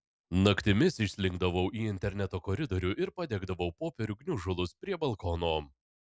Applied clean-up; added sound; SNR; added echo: none; none; none; none.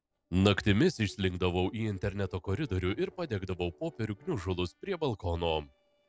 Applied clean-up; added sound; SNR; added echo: neural separator model SepFormer DNS4.